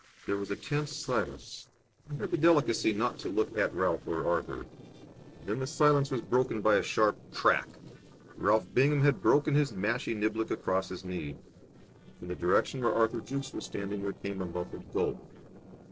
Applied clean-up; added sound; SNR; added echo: neural separator model SepFormer DNS4.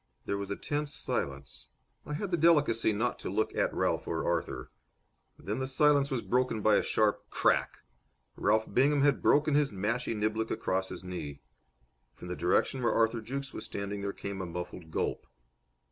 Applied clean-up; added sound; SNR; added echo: none; none; none; none.